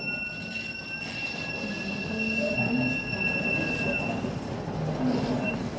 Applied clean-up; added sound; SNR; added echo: none; Train; -4 dB; reverberation time 0.9 s.